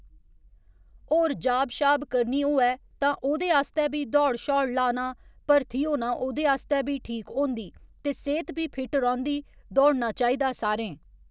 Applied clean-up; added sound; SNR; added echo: none; none; none; none.